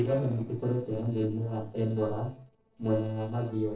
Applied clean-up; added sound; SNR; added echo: neural separator model SepFormer DNS4.